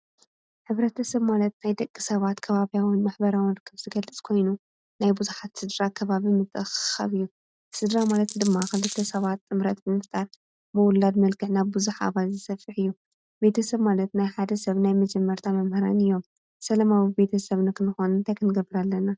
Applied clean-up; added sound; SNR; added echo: none; Coin (dropping); 13 dB; none.